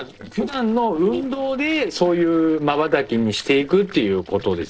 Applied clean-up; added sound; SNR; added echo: neural separator model SepFormer DNS4.